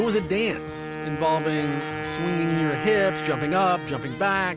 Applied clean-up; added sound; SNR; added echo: none; Wind instrument, woodwind instrument; 7 dB; none.